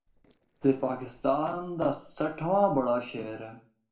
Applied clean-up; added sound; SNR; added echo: neural separator model SepFormer DNS4.